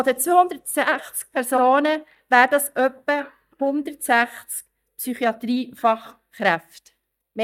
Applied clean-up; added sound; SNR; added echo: neural mask model DeepFilterNet 3.